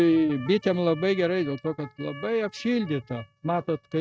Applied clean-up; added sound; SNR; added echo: neural mask model RNNoise.